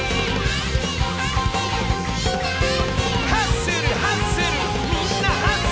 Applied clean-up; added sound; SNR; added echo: none; none; none; none.